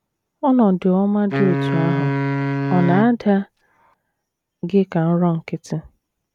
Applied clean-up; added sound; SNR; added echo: none; Wind instrument, woodwind instrument; 3 dB; none.